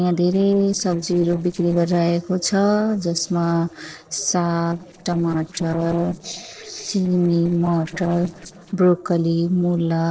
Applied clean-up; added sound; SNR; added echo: neural separator model SepFormer DNS4.